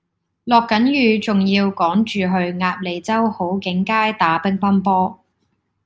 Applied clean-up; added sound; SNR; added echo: none; none; none; none.